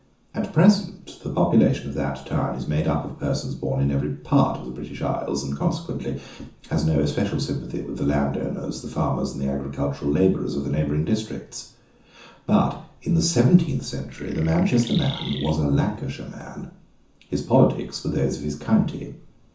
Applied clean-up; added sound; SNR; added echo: none; Chirp, tweet; 14 dB; reverberation time 0.9 s.